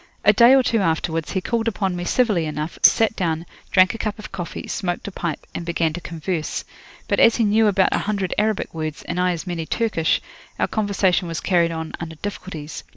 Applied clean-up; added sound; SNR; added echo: neural mask model Resemble Enhance denoiser.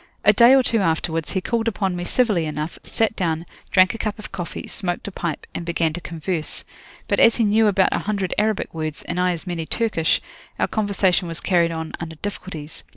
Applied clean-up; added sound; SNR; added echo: neural separator model SepFormer DNS4.